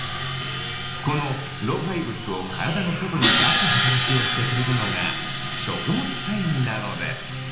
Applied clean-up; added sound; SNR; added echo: none; Crash cymbal; -1 dB; reverberation time 0.8 s.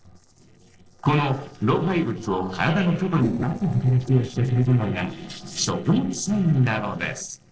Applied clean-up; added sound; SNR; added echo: neural separator model SepFormer DNS4.